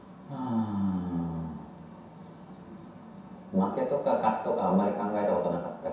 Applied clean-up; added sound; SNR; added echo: none; none; none; reverberation time 0.7 s.